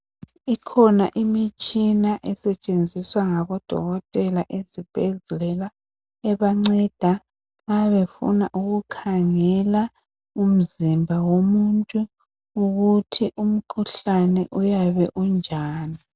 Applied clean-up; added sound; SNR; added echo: none; none; none; none.